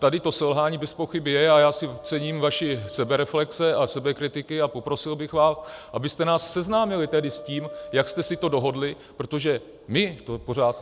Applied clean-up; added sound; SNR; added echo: none; Wind instrument, woodwind instrument; 18 dB; none.